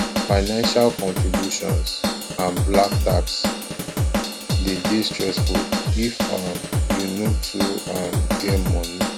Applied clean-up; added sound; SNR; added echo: none; Drum / Drum kit; -2 dB; none.